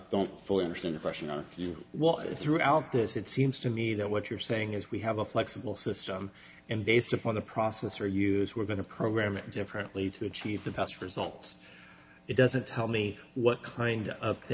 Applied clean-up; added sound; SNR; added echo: none; none; none; none.